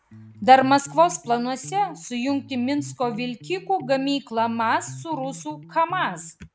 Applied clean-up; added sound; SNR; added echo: none; Electric guitar; 18 dB; none.